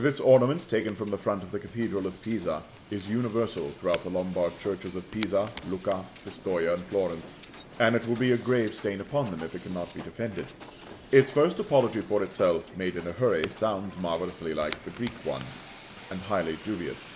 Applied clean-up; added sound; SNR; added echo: none; Crack / Crackle + Hiss; 16 dB; none.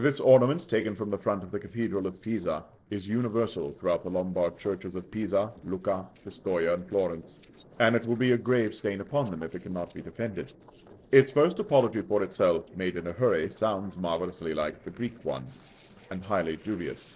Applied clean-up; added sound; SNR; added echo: neural separator model SepFormer DNS4.